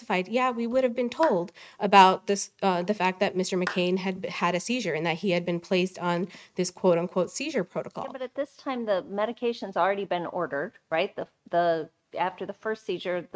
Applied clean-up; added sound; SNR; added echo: neural mask model RNNoise.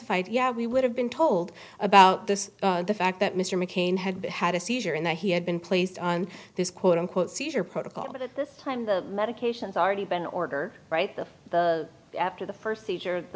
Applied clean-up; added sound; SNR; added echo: none; none; none; none.